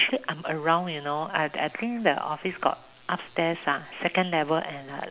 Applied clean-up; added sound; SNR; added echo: none; none; none; none.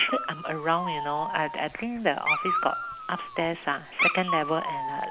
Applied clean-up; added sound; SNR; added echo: none; Dog; 2 dB; none.